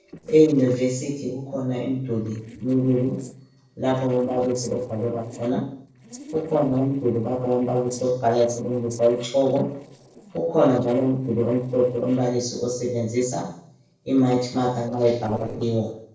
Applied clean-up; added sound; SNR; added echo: neural separator model SepFormer DNS4.